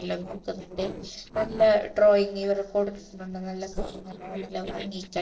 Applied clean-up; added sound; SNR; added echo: neural separator model SepFormer DNS4.